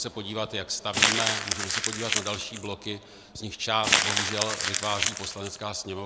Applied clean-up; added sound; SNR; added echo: none; Crumpling, crinkling; -3 dB; none.